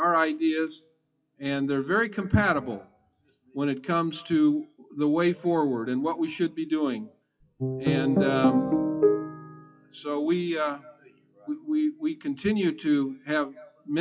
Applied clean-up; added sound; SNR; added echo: classical method WPE with log-MMSE.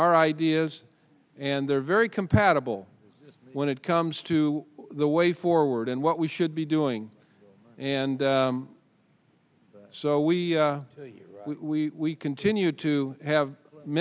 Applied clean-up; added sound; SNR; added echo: none; none; none; none.